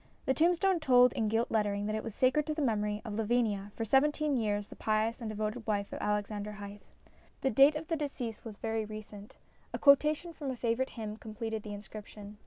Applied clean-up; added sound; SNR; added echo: none; none; none; none.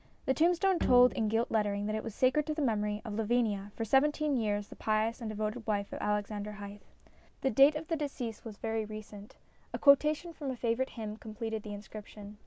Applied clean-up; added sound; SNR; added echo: none; Bowed string instrument; 7 dB; none.